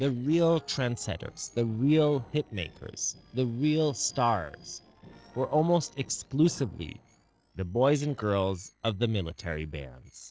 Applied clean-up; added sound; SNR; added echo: neural separator model SepFormer DNS4.